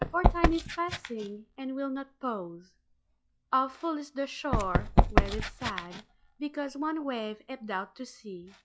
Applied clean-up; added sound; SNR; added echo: classical method log-MMSE.